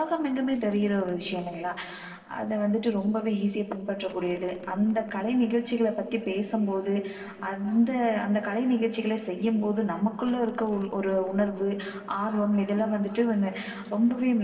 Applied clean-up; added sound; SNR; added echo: neural separator model SepFormer DNS4.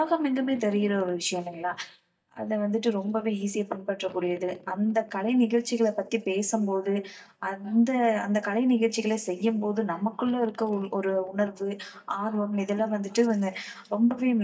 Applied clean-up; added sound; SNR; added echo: neural mask model DeepFilterNet 3.